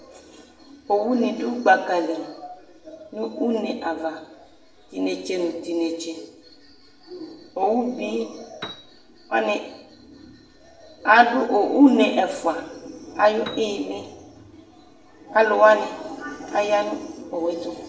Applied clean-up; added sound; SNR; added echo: none; Piano; 18 dB; reverberation time 0.7 s.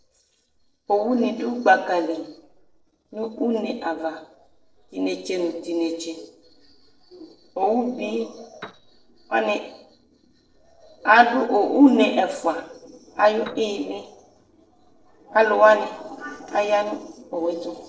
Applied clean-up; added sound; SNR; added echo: neural separator model SepFormer DNS4.